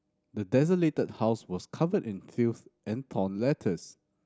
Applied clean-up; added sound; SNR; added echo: none; none; none; none.